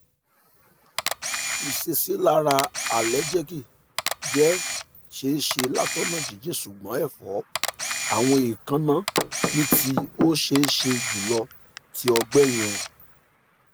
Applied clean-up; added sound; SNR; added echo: none; Camera + Knock / Wood; 5 dB; none.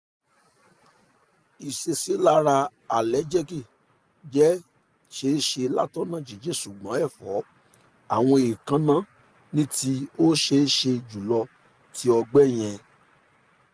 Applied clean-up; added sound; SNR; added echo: none; none; none; none.